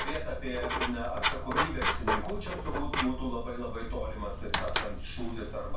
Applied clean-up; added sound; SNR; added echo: none; Writing; -4 dB; reverberation time 0.3 s.